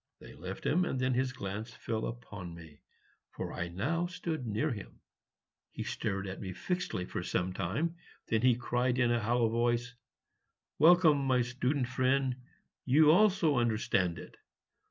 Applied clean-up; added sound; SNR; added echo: none; none; none; none.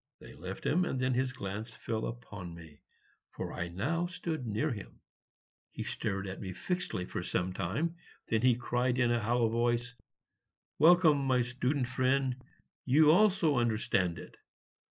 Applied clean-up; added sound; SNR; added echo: neural mask model Resemble Enhance denoiser.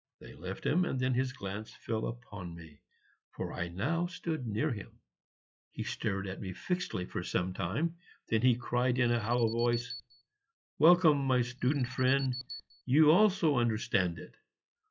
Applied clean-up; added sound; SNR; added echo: classical method log-MMSE.